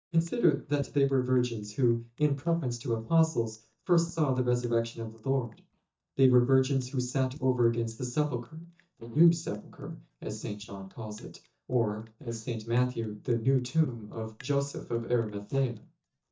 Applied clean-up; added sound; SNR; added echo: neural mask model DeepFilterNet 3.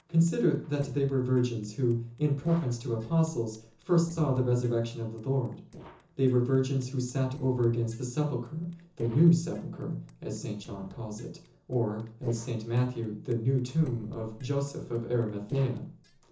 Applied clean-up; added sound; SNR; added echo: neural separator model SepFormer DNS4.